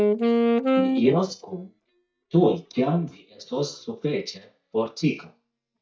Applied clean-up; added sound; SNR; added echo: neural mask model DeepFilterNet 3.